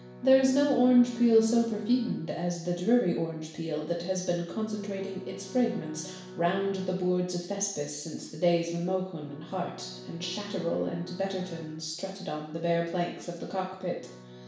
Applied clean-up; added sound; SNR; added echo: none; Bowed string instrument; 19 dB; reverberation time 0.7 s.